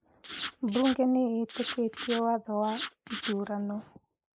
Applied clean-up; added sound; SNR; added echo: neural mask model Resemble Enhance denoiser.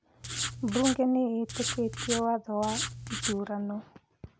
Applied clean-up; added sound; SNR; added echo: none; Writing; 5 dB; none.